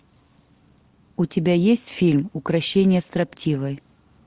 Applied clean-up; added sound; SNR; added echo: none; none; none; none.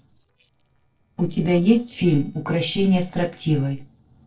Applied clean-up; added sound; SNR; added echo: neural separator model SepFormer DNS4.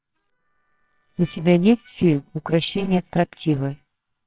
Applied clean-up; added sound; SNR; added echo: neural separator model SepFormer WHAMR!.